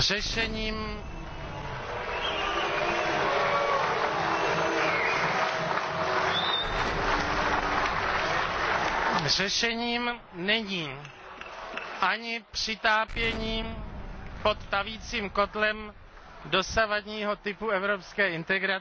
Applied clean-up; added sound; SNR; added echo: none; Explosion; 14 dB; none.